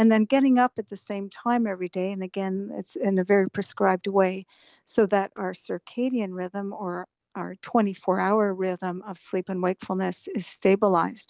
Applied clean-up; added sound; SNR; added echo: none; none; none; none.